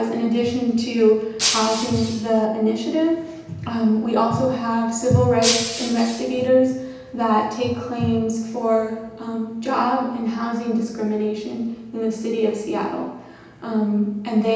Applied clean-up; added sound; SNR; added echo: none; Shatter; 5 dB; reverberation time 0.9 s.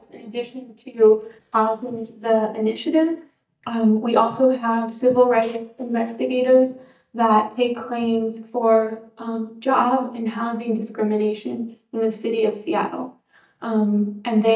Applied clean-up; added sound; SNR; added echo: neural mask model DeepFilterNet 3.